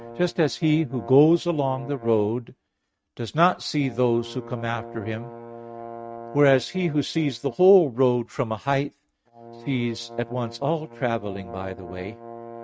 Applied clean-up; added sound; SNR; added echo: neural mask model RNNoise.